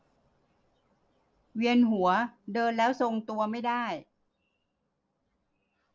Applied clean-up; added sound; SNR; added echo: none; none; none; none.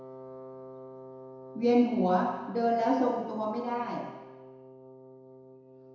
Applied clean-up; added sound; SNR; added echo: none; Wind instrument, woodwind instrument; 16 dB; reverberation time 1.0 s.